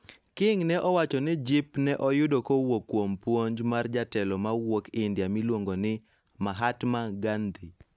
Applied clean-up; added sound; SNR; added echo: none; none; none; none.